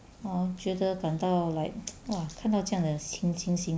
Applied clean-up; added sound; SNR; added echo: none; none; none; none.